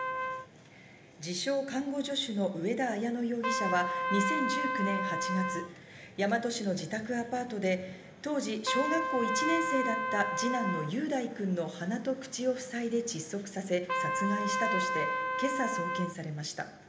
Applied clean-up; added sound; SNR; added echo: none; Trumpet; 2 dB; reverberation time 0.8 s.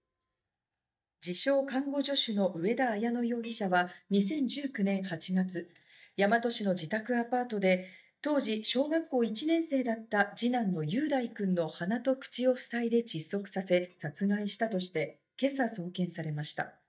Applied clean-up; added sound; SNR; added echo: neural mask model DeepFilterNet 3.